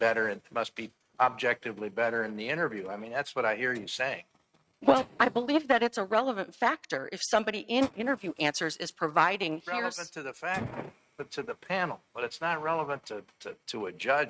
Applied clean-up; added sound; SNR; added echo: neural mask model RNNoise.